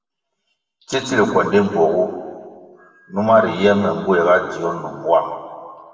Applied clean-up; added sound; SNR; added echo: none; none; none; reverberation time 1.7 s.